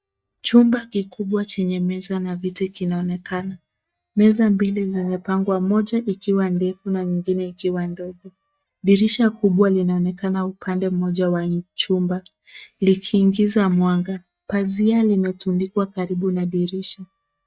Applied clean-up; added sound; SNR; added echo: neural mask model DeepFilterNet 3.